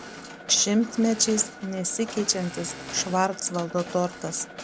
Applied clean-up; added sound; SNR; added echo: none; Engine / Mechanisms + Mechanisms; 13 dB; none.